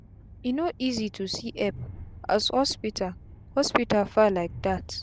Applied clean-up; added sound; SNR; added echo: none; Train; 16 dB; none.